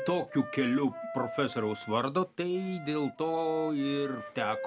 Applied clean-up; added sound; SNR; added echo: none; Wind instrument, woodwind instrument; 10 dB; none.